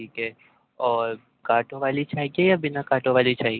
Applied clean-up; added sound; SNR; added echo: none; none; none; none.